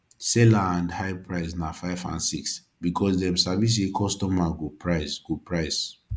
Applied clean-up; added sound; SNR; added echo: none; none; none; none.